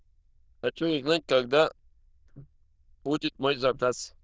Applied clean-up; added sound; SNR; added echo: neural diffusion model UNIVERSE++.